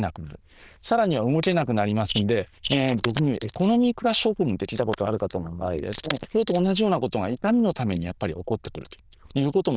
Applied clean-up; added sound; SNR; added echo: neural diffusion model UNIVERSE++.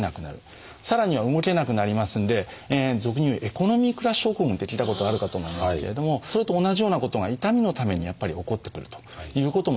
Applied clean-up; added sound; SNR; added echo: none; none; none; none.